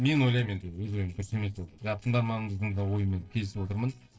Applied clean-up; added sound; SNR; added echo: neural separator model SepFormer DNS4.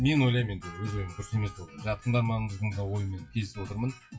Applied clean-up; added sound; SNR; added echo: classical method WPE with log-MMSE.